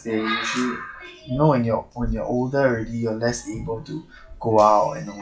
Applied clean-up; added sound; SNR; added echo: classical method WPE with log-MMSE.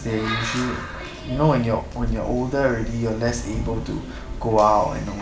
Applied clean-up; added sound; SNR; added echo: none; Train; 19 dB; reverberation time 0.5 s.